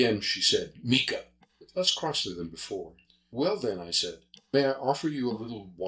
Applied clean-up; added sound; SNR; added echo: neural mask model DeepFilterNet 3.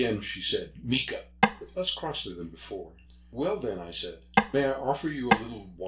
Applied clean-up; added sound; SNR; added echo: none; Tap / Wood; -4 dB; reverberation time 0.3 s.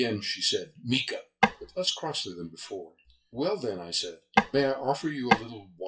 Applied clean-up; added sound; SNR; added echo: classical method WPE with log-MMSE.